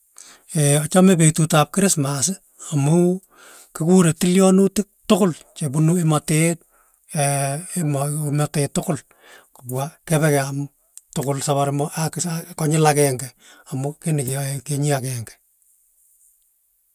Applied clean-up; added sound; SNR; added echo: none; none; none; none.